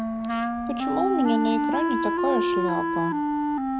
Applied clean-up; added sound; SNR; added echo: none; Wind instrument, woodwind instrument; -4 dB; none.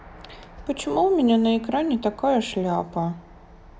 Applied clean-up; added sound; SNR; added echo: none; none; none; none.